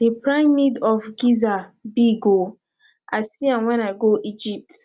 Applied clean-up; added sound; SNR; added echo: none; none; none; none.